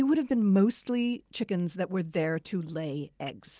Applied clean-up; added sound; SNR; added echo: none; none; none; none.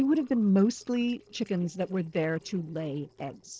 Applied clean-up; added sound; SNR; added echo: neural separator model SepFormer DNS4.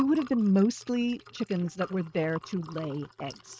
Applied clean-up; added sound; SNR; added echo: neural mask model RNNoise.